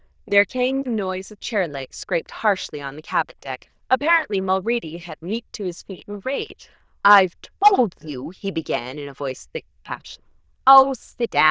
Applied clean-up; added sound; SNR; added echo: neural diffusion model UNIVERSE++.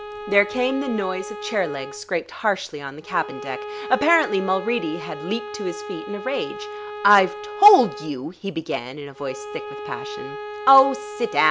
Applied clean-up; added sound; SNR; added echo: none; Bowed string instrument; 12 dB; none.